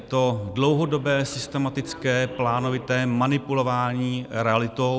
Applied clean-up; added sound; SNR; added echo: none; Subway, metro, underground; 17 dB; none.